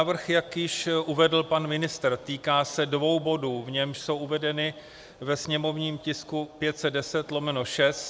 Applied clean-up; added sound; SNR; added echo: none; none; none; none.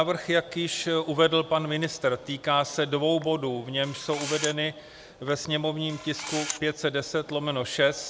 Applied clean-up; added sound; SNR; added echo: none; Camera; 12 dB; none.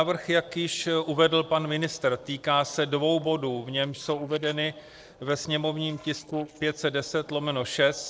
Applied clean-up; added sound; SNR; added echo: neural separator model SepFormer DNS4.